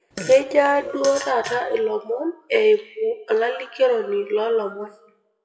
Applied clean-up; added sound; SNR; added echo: classical method WPE with log-MMSE.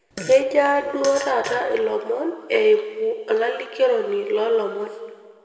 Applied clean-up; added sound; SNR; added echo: none; Fart; 16 dB; reverberation time 1.8 s.